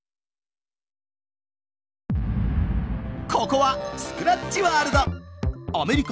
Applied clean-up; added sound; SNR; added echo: none; none; none; none.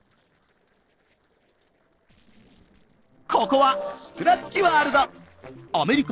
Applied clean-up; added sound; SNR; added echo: neural separator model SepFormer DNS4.